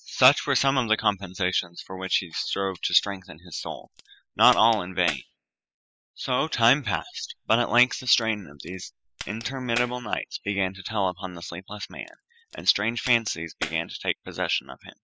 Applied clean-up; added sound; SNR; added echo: classical method spectral subtraction.